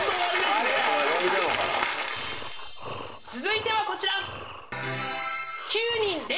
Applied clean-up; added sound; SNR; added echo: none; Breathing; 14 dB; reverberation time 0.2 s.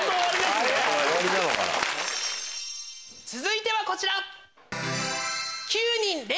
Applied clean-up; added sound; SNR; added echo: none; none; none; none.